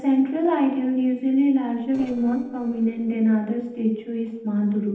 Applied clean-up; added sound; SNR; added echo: neural separator model SepFormer DNS4.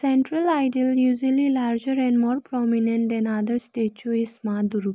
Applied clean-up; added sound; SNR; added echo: none; none; none; none.